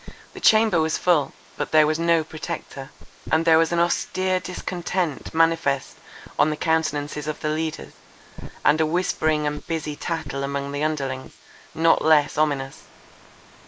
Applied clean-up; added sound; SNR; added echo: neural mask model Resemble Enhance denoiser.